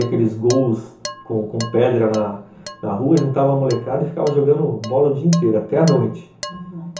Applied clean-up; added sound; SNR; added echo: none; Dishes, pots, and pans; 17 dB; reverberation time 0.7 s.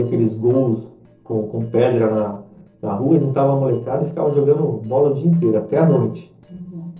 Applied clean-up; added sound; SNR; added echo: neural separator model SepFormer DNS4.